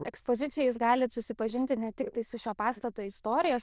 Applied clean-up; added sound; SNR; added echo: neural diffusion model UNIVERSE++.